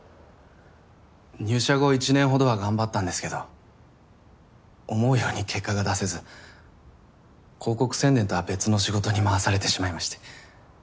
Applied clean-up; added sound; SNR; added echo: none; none; none; none.